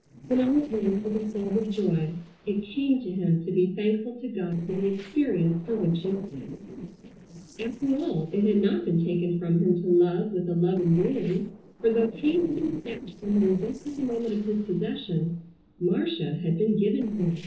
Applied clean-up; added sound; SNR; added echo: neural separator model SepFormer DNS4.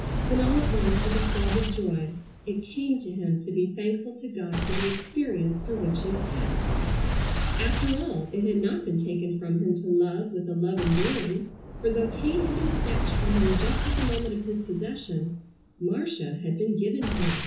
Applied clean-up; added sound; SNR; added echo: none; Boom; 1 dB; reverberation time 0.7 s.